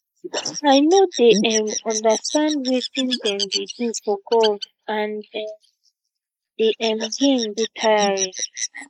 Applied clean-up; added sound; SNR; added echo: neural mask model Resemble Enhance denoiser.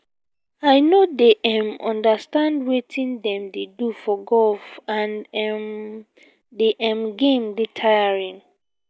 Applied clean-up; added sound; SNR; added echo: none; none; none; none.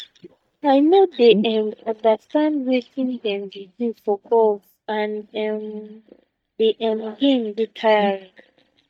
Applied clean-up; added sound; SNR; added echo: neural mask model DeepFilterNet 3.